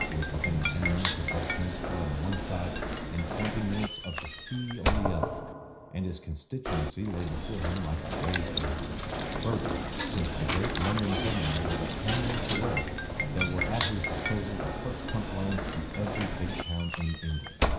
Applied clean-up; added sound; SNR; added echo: none; Knock; -2 dB; reverberation time 0.5 s.